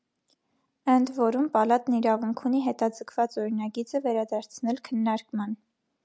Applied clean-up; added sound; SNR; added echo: none; none; none; none.